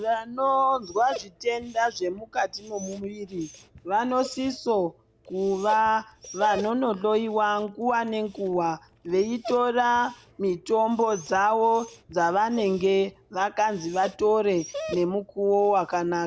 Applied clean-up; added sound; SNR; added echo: none; Dog; 18 dB; none.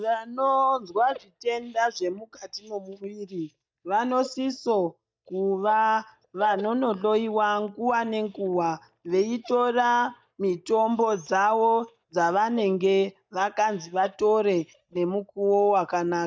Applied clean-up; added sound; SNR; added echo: neural mask model DeepFilterNet 3.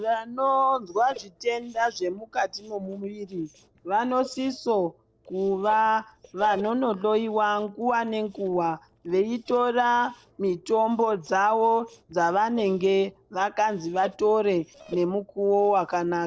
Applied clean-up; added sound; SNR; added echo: neural separator model SepFormer DNS4.